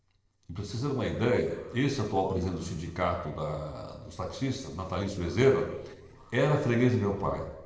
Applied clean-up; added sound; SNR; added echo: neural separator model SepFormer DNS4.